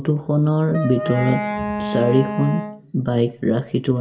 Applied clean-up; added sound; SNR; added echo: none; Wind instrument, woodwind instrument; 7 dB; reverberation time 0.7 s.